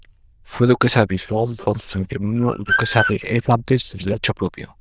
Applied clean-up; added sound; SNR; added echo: neural diffusion model UNIVERSE++.